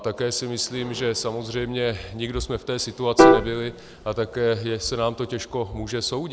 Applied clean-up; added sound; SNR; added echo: none; Piano; -4 dB; none.